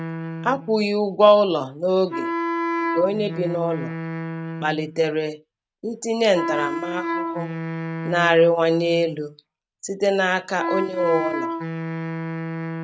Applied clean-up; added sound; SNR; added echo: neural mask model RNNoise.